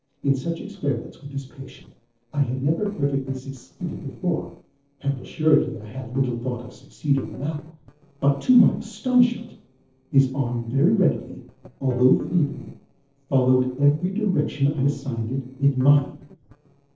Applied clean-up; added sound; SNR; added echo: neural separator model SepFormer DNS4.